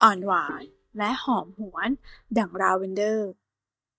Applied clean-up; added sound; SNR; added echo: neural mask model DeepFilterNet 3.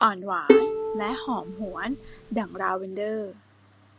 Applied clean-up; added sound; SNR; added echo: none; Bowed string instrument; -4 dB; none.